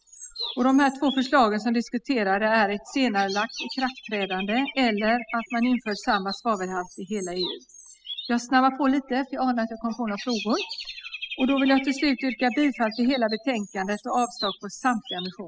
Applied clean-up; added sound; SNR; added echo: classical method spectral subtraction.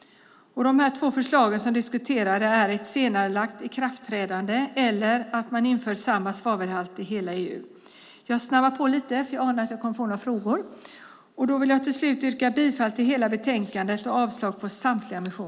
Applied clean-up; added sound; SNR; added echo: none; none; none; none.